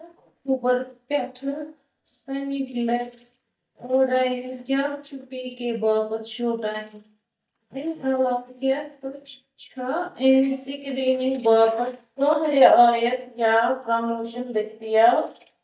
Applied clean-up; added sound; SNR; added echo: neural mask model DeepFilterNet 3.